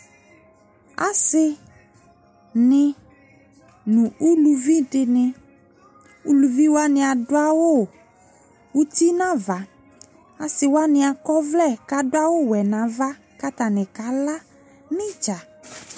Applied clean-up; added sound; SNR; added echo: none; none; none; none.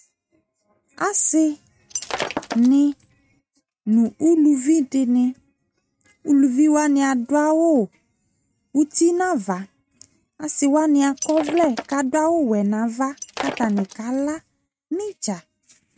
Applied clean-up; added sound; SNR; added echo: neural mask model RNNoise.